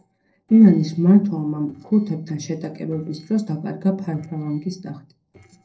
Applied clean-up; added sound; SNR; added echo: neural separator model SepFormer DNS4.